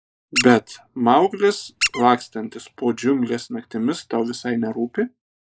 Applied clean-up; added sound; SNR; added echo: neural mask model Resemble Enhance denoiser.